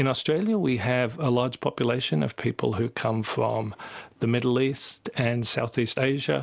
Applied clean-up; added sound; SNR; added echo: none; none; none; none.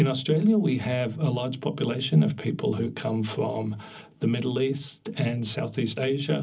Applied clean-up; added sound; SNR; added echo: none; none; none; reverberation time 0.4 s.